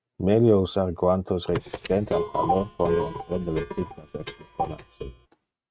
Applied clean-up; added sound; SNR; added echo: neural mask model RNNoise.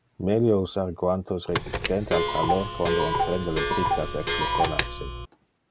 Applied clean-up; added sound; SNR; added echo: none; Clock; -1 dB; none.